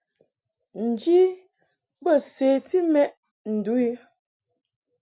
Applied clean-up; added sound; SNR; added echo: none; none; none; none.